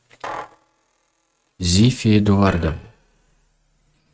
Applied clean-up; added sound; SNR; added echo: neural mask model RNNoise.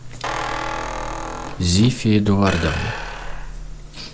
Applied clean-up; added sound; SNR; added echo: none; Squeak; 7 dB; none.